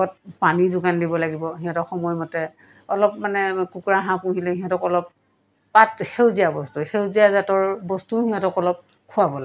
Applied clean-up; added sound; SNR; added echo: none; none; none; none.